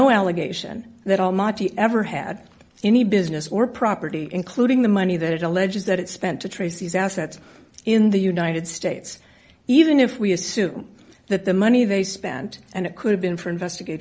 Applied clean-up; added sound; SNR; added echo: none; none; none; none.